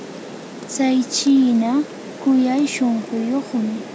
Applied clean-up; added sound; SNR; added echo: none; Rain; 14 dB; none.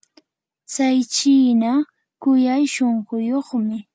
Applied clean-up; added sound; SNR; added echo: none; none; none; none.